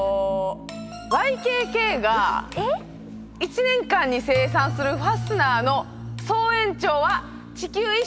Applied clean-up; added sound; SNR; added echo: none; none; none; none.